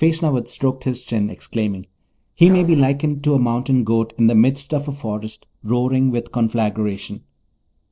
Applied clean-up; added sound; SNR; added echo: neural separator model SepFormer DNS4.